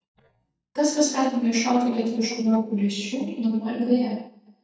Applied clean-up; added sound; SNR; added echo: neural mask model DeepFilterNet 3.